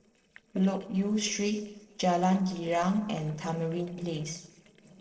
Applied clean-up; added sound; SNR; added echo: neural separator model SepFormer DNS4.